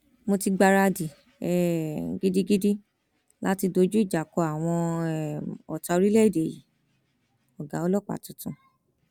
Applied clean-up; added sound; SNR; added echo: none; none; none; none.